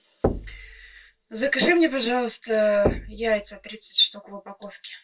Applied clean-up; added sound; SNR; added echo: none; Knock; 7 dB; reverberation time 0.1 s.